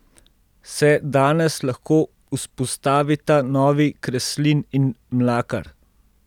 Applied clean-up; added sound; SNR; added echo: none; none; none; none.